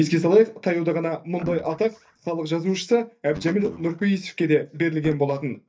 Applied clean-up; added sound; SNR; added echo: neural mask model DeepFilterNet 3.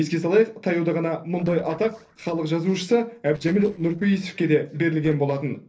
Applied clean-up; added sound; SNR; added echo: neural separator model SepFormer DNS4.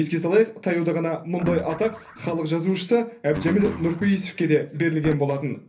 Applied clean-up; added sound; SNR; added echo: none; Guitar; 13 dB; reverberation time 0.3 s.